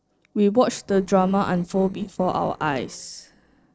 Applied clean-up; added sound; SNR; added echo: neural separator model SepFormer DNS4.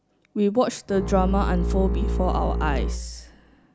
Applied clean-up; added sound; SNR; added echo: none; Bowed string instrument; 0 dB; none.